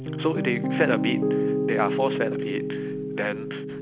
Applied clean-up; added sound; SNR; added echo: none; Piano; -2 dB; none.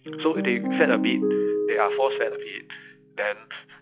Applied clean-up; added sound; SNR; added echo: classical method log-MMSE.